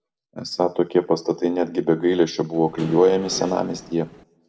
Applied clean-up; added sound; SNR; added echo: none; Engine / Mechanisms; 14 dB; reverberation time 0.4 s.